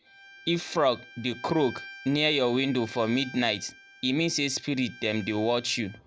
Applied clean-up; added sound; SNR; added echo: none; Bowed string instrument; 19 dB; none.